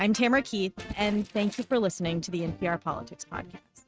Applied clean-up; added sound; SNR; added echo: neural mask model RNNoise.